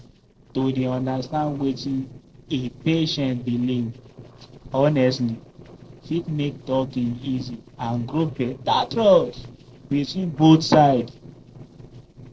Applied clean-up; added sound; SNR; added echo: neural separator model SepFormer DNS4.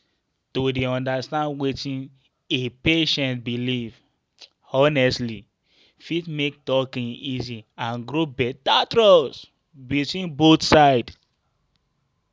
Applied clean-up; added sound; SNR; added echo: none; none; none; none.